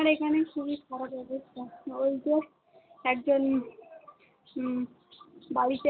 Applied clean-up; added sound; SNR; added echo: none; none; none; none.